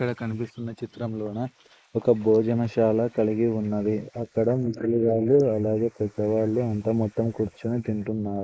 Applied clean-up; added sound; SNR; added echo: neural mask model Resemble Enhance denoiser.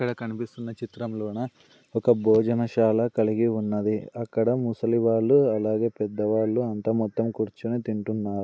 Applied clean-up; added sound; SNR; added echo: none; none; none; none.